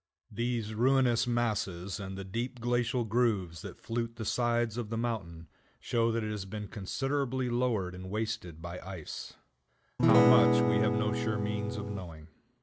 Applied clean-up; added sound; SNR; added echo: none; Acoustic guitar / Strum; -5 dB; none.